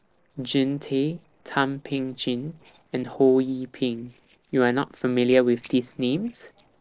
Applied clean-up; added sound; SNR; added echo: neural separator model SepFormer DNS4.